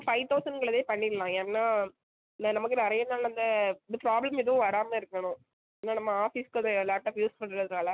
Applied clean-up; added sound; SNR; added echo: none; none; none; none.